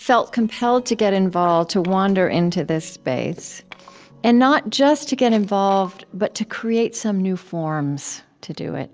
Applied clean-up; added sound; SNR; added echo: neural separator model SepFormer DNS4.